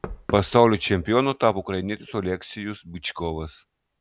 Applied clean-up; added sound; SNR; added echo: none; Knock; 20 dB; none.